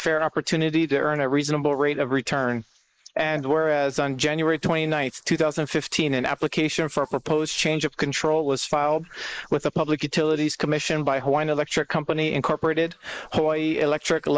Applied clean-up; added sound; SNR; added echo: neural mask model Resemble Enhance denoiser.